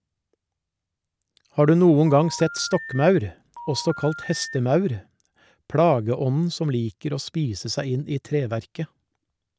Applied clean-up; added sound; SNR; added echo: none; Telephone; 14 dB; none.